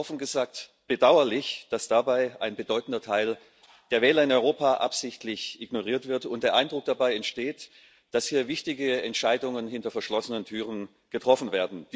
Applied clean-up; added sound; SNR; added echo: none; none; none; none.